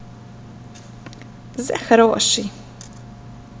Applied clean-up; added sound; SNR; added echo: none; none; none; none.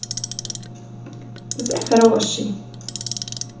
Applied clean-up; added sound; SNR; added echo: none; Clock; 10 dB; reverberation time 0.7 s.